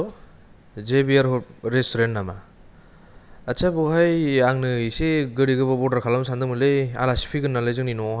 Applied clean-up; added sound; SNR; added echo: none; none; none; none.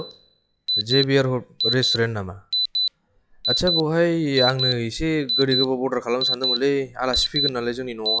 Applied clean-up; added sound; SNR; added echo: classical method log-MMSE.